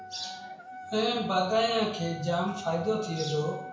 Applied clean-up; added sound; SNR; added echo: none; Wind instrument, woodwind instrument; 13 dB; reverberation time 0.5 s.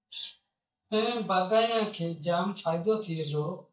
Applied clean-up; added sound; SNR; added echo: neural mask model DeepFilterNet 3.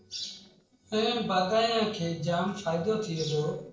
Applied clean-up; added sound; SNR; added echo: neural separator model SepFormer DNS4.